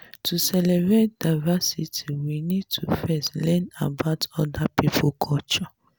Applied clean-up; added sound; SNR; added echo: none; none; none; none.